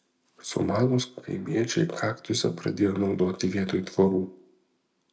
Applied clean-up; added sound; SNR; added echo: none; none; none; none.